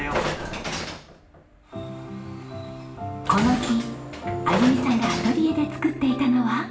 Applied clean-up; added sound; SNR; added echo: none; Train; 8 dB; reverberation time 0.8 s.